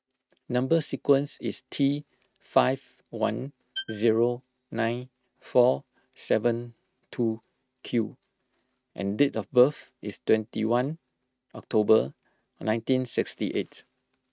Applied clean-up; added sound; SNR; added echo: neural mask model RNNoise.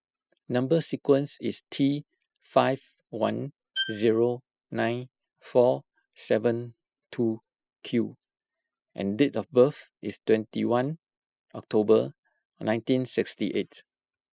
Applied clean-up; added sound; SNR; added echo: classical method spectral subtraction.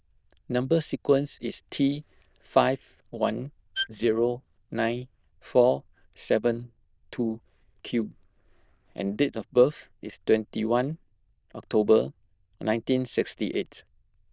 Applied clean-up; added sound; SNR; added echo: neural diffusion model UNIVERSE++.